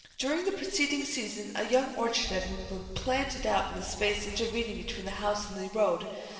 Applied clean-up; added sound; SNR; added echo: none; Gull, seagull / Wind; 11 dB; reverberation time 2.2 s.